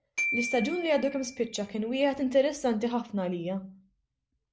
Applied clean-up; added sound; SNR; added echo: none; Glockenspiel; 9 dB; none.